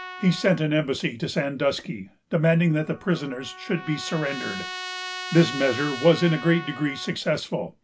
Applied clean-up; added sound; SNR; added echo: none; Trumpet; 13 dB; none.